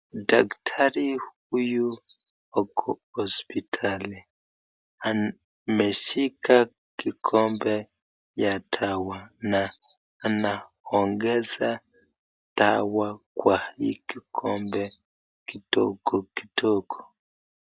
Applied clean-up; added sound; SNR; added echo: none; none; none; none.